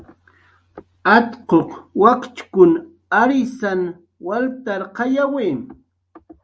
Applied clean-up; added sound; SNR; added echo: none; none; none; none.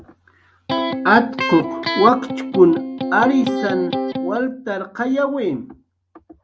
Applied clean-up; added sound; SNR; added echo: none; Electric guitar; 4 dB; none.